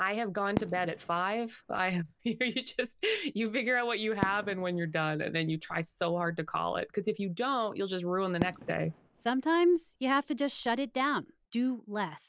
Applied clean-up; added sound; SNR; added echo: none; Fireworks; 13 dB; none.